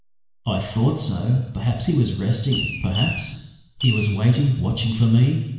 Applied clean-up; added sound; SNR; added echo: none; Fireworks; 8 dB; reverberation time 1.0 s.